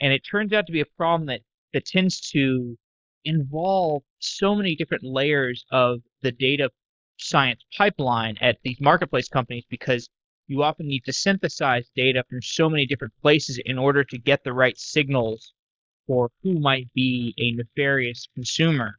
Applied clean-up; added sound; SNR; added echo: neural mask model Resemble Enhance denoiser.